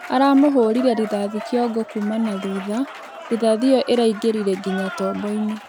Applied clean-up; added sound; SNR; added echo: none; Applause / Cheering; 14 dB; none.